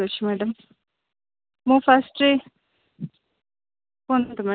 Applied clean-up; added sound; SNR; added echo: none; none; none; none.